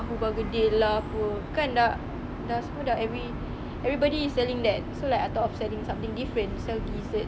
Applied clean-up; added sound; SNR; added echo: none; none; none; none.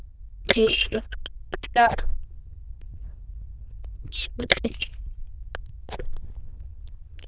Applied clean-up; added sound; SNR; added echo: neural diffusion model UNIVERSE++.